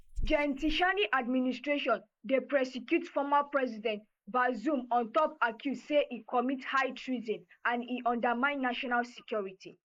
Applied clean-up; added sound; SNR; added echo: neural mask model Resemble Enhance denoiser.